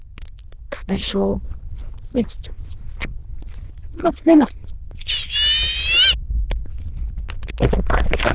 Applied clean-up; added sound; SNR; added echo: neural diffusion model UNIVERSE++.